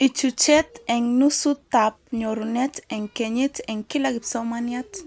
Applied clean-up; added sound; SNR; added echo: none; none; none; none.